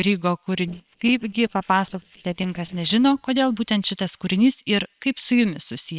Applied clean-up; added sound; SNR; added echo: neural separator model SepFormer WHAM!.